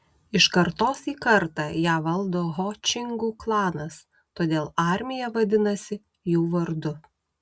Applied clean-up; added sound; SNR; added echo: none; none; none; none.